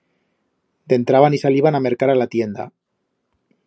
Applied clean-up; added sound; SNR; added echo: none; none; none; none.